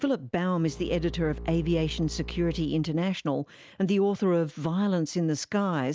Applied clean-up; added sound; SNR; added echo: none; Bowed string instrument; 12 dB; none.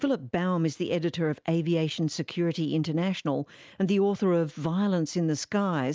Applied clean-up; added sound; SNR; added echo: none; none; none; none.